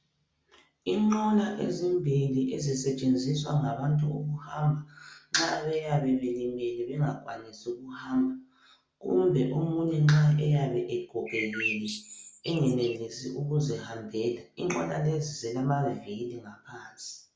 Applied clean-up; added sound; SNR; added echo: none; Bird; 8 dB; none.